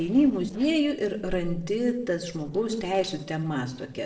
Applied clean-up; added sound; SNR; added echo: neural separator model SepFormer DNS4.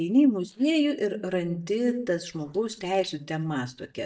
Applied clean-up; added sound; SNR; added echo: neural mask model DeepFilterNet 3.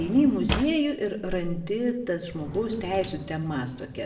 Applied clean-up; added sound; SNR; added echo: none; Drawer open or close; 9 dB; reverberation time 0.7 s.